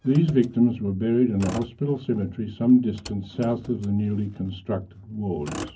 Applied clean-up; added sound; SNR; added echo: none; Motor vehicle (road); 19 dB; reverberation time 0.3 s.